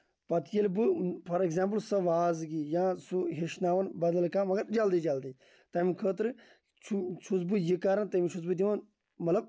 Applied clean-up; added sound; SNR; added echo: none; none; none; none.